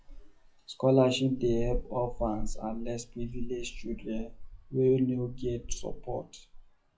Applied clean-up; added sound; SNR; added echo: classical method WPE with log-MMSE.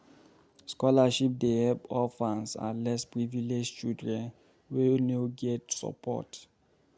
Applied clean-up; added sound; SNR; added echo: none; none; none; none.